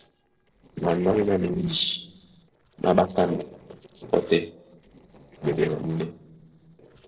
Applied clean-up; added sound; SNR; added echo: neural separator model SepFormer DNS4.